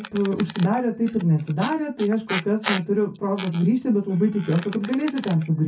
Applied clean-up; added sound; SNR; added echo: none; Squeak; 14 dB; reverberation time 0.3 s.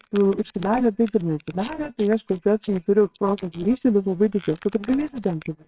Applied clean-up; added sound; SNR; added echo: neural separator model SepFormer WHAMR!.